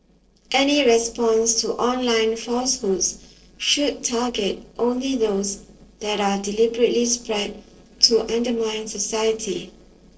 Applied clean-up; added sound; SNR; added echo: neural separator model SepFormer DNS4.